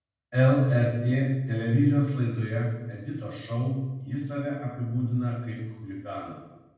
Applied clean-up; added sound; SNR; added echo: none; none; none; reverberation time 1.2 s.